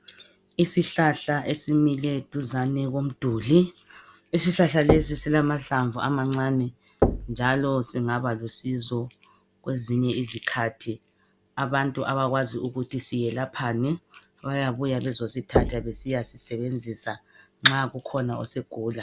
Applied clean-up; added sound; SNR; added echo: none; Knock; 4 dB; none.